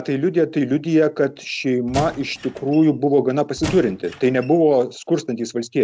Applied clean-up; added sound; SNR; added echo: none; Squeak / Wood; 14 dB; none.